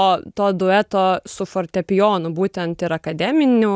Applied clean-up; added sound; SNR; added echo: none; none; none; none.